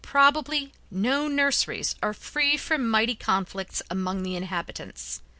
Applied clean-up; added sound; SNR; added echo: none; none; none; none.